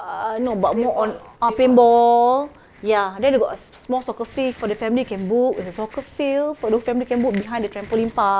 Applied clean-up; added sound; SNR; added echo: none; none; none; none.